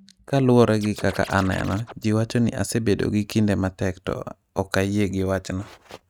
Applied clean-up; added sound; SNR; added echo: neural mask model RNNoise.